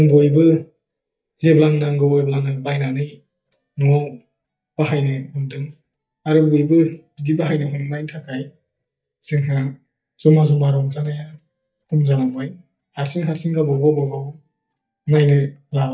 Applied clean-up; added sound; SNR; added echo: neural mask model DeepFilterNet 3.